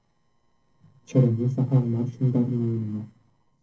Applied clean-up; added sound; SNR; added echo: neural separator model SepFormer DNS4.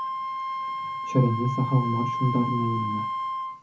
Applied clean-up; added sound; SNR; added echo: none; Wind instrument, woodwind instrument; 3 dB; reverberation time 0.3 s.